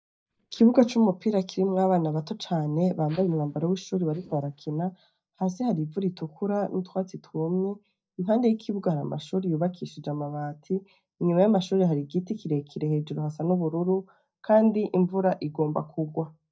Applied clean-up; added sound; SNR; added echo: neural mask model DeepFilterNet 3.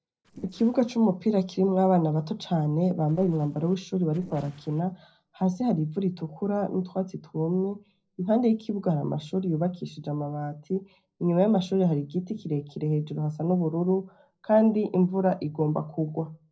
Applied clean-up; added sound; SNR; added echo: neural separator model SepFormer DNS4.